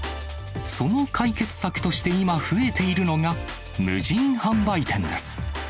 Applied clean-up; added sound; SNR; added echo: none; none; none; none.